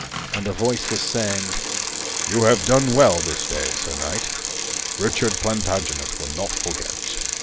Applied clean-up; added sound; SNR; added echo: none; Bicycle; 3 dB; none.